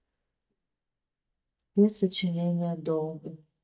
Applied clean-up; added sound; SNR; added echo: neural mask model DeepFilterNet 3.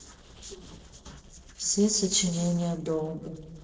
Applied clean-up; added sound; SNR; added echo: neural separator model SepFormer DNS4.